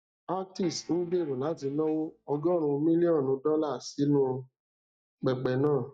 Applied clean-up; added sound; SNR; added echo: neural mask model DeepFilterNet 3.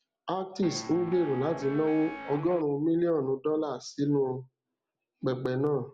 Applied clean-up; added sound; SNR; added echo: none; Guitar; 11 dB; none.